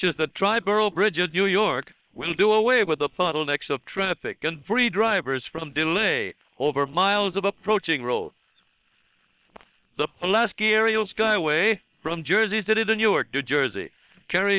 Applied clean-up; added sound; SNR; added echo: neural separator model SepFormer WHAM!.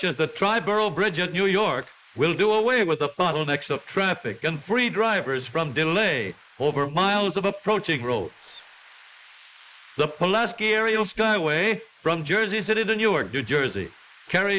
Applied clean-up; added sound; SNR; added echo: neural mask model Resemble Enhance denoiser.